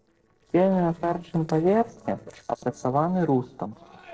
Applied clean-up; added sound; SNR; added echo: neural separator model SepFormer DNS4.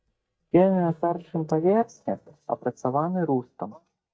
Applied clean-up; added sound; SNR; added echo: neural mask model DeepFilterNet 3.